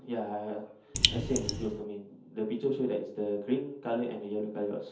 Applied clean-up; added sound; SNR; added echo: none; Raindrop; -3 dB; reverberation time 0.5 s.